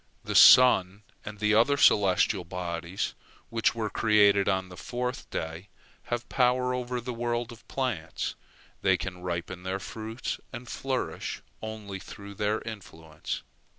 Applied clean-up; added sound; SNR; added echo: none; none; none; none.